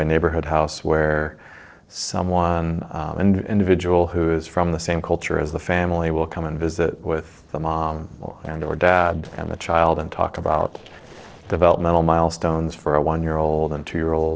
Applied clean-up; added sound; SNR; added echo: neural separator model SepFormer DNS4.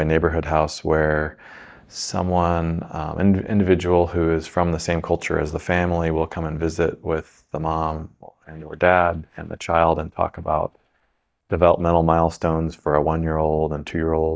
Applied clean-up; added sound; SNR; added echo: neural mask model DeepFilterNet 3.